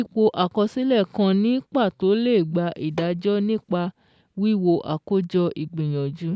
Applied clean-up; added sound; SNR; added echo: none; Hammer; 19 dB; none.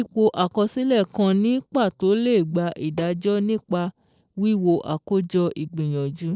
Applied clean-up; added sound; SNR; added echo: neural separator model SepFormer DNS4.